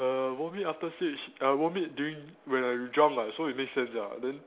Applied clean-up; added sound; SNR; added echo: none; none; none; none.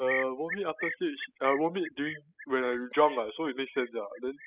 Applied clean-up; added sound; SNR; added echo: classical method spectral subtraction.